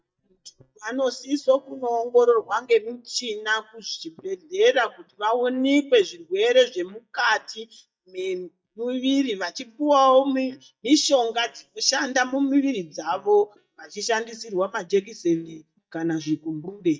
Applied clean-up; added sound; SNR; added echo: neural mask model DeepFilterNet 3.